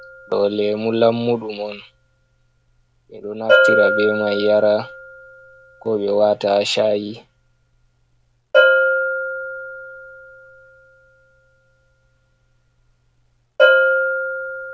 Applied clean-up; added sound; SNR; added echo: none; Bell; -1 dB; none.